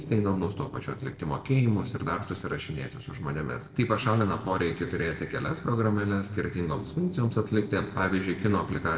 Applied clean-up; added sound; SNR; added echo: neural separator model SepFormer DNS4.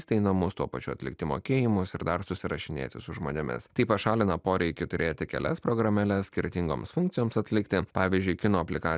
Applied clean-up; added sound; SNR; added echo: none; none; none; none.